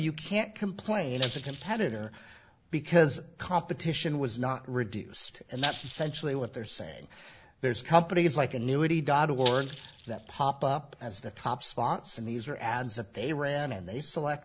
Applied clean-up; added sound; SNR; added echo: none; Rattle (instrument); -2 dB; none.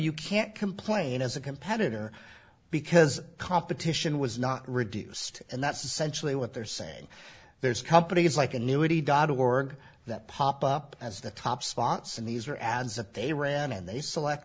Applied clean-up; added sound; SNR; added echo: none; none; none; none.